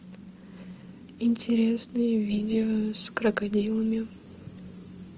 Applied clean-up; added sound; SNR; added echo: none; none; none; none.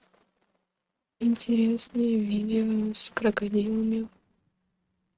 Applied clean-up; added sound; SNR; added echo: neural mask model RNNoise.